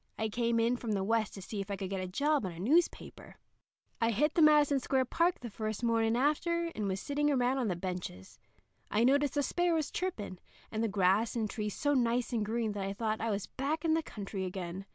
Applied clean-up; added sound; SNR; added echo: none; none; none; none.